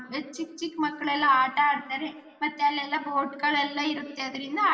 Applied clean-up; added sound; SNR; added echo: none; none; none; reverberation time 2.1 s.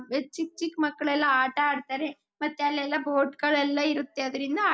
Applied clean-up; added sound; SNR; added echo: none; none; none; none.